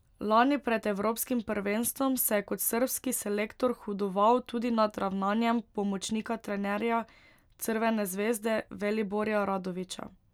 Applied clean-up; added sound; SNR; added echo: none; none; none; none.